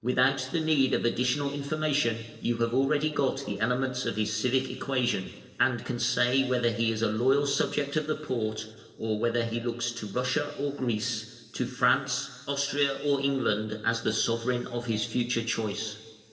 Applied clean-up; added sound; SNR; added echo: none; none; none; reverberation time 2.6 s.